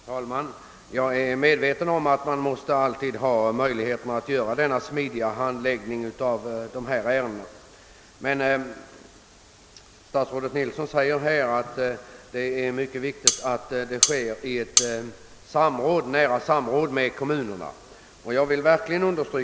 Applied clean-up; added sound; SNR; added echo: none; Cutlery, silverware; 0 dB; none.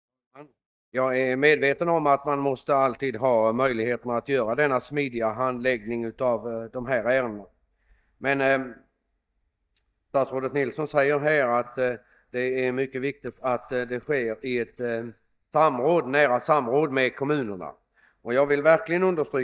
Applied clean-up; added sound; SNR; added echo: neural mask model DeepFilterNet 3.